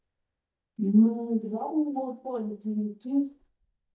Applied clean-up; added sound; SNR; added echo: neural mask model DeepFilterNet 3.